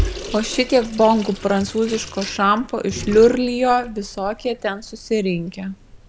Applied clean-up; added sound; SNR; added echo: none; Sink (filling or washing) / Water tap, faucet; 12 dB; none.